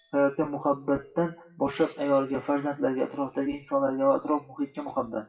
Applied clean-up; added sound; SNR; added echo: classical method WPE with log-MMSE.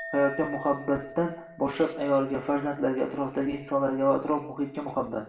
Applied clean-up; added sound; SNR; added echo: none; Chink, clink; 17 dB; reverberation time 0.7 s.